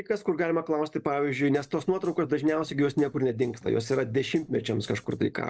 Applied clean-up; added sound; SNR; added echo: neural separator model SepFormer DNS4.